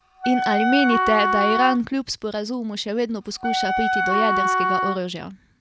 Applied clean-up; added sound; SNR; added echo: none; Wind instrument, woodwind instrument; -2 dB; none.